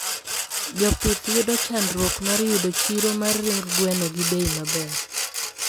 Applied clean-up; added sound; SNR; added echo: none; Sawing; 1 dB; none.